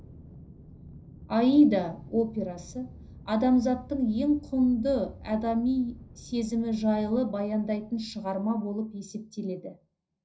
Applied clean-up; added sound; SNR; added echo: none; Aircraft; 20 dB; reverberation time 0.4 s.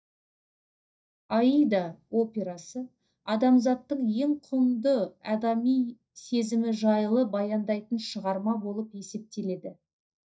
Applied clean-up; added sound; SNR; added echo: neural mask model DeepFilterNet 3.